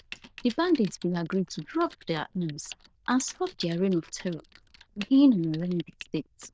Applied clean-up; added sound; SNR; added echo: neural diffusion model UNIVERSE++.